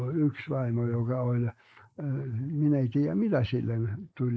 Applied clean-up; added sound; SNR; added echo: neural mask model Resemble Enhance denoiser.